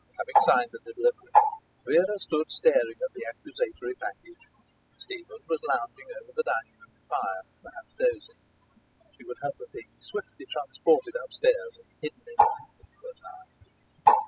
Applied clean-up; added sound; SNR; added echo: classical method spectral subtraction.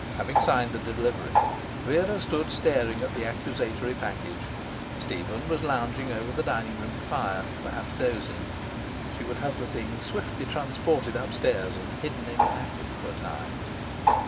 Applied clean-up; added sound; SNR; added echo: none; Bird; 0 dB; none.